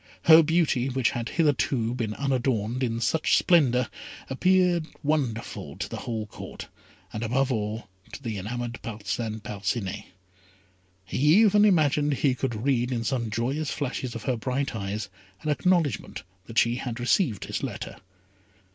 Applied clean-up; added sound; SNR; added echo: none; none; none; none.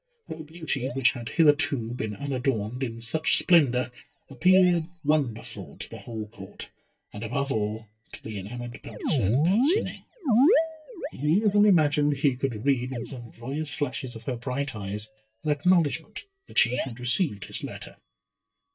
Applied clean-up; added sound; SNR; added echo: neural mask model DeepFilterNet 3.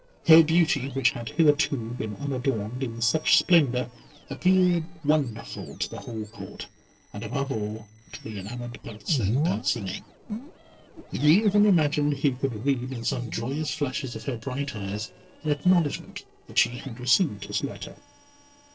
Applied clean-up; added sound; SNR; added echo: neural separator model SepFormer DNS4.